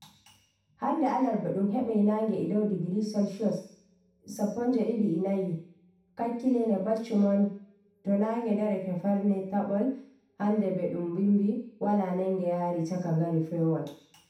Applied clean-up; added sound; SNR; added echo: none; none; none; reverberation time 0.7 s.